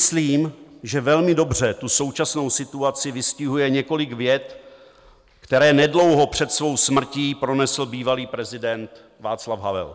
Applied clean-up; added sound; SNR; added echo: none; none; none; none.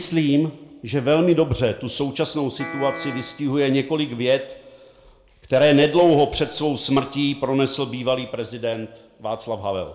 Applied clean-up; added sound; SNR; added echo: none; Piano; 12 dB; reverberation time 0.4 s.